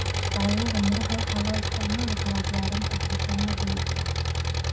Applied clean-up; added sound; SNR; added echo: none; Engine; -4 dB; reverberation time 0.4 s.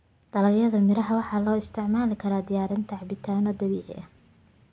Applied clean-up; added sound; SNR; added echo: none; none; none; none.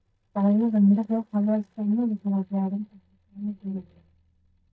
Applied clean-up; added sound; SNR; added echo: neural mask model DeepFilterNet 3.